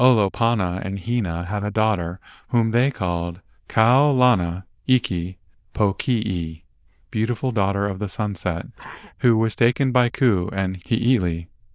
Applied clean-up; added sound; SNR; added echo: neural diffusion model UNIVERSE++.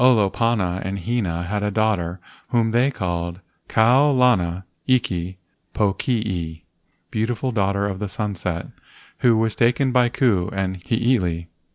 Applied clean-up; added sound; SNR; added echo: none; none; none; none.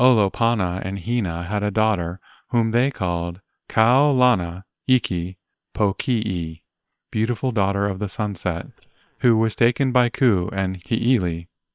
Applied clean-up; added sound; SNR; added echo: neural separator model SepFormer WHAM!.